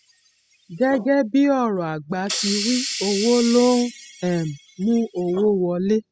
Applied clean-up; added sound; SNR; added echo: classical method spectral subtraction.